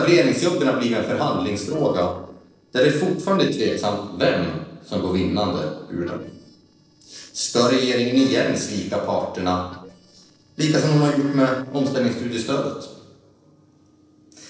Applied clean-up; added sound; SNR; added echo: neural separator model SepFormer DNS4.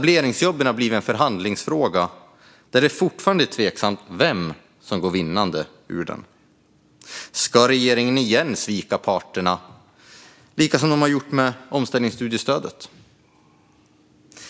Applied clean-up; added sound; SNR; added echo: none; none; none; none.